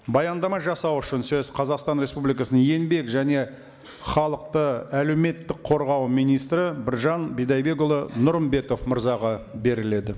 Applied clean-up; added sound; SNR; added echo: none; none; none; none.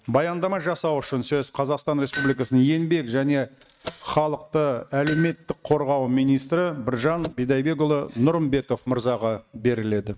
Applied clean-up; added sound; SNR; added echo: neural mask model RNNoise.